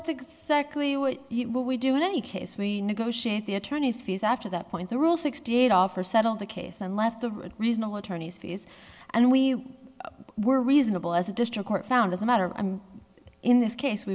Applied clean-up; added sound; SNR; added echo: none; none; none; none.